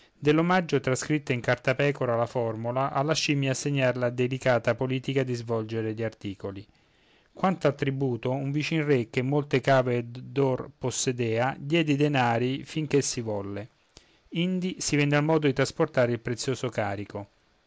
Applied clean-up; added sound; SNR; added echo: none; none; none; none.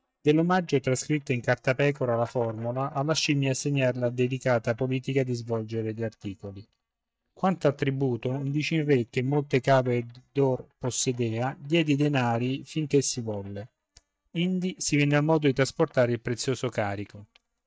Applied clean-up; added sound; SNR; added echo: neural mask model DeepFilterNet 3.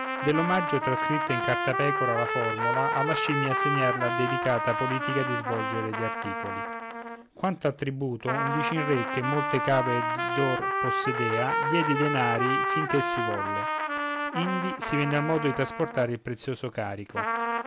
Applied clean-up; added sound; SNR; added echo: none; Trumpet; 0 dB; none.